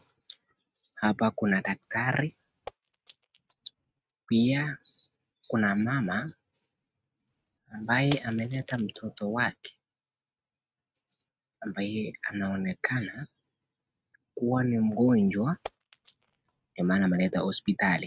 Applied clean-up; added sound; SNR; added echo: neural mask model RNNoise.